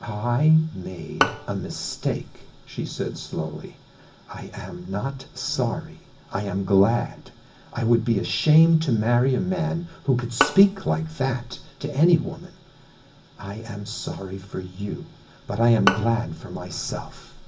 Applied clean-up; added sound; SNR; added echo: none; Bowed string instrument; 5 dB; reverberation time 0.4 s.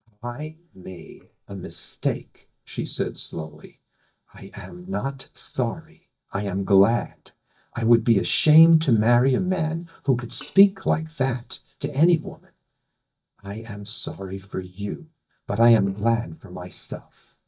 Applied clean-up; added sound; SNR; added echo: neural mask model DeepFilterNet 3.